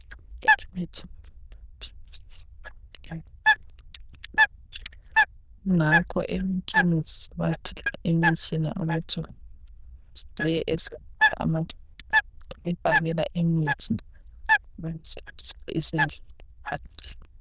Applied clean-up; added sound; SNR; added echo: neural diffusion model UNIVERSE++.